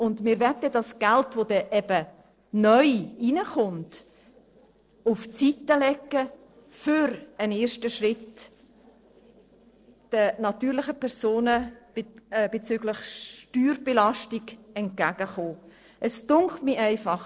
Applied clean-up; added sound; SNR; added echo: neural separator model SepFormer DNS4.